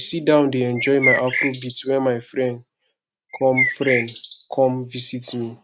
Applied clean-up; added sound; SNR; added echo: neural mask model RNNoise.